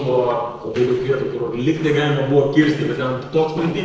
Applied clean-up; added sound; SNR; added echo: neural separator model SepFormer DNS4.